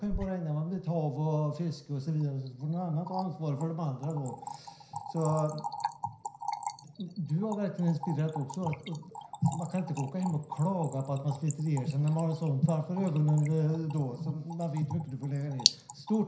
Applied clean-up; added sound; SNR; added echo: none; Trickle, dribble / Splash, splatter; 10 dB; reverberation time 0.5 s.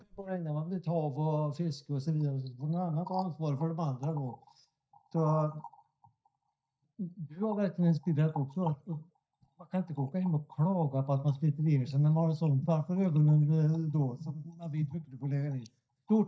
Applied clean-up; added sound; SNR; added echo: neural mask model DeepFilterNet 3.